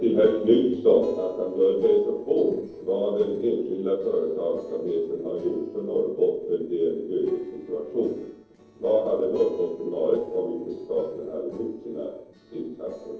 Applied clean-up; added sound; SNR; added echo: neural separator model SepFormer DNS4.